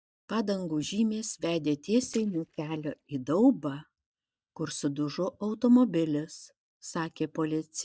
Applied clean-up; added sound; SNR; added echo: neural mask model DeepFilterNet 3.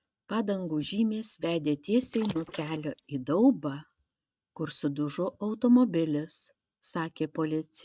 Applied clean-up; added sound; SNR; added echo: neural mask model RNNoise.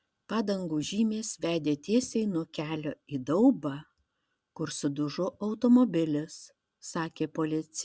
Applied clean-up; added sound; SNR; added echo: none; none; none; none.